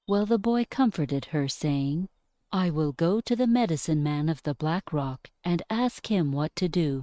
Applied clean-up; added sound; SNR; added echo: neural mask model RNNoise.